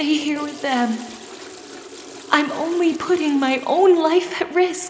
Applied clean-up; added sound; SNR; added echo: none; Toilet flush / Water; 19 dB; none.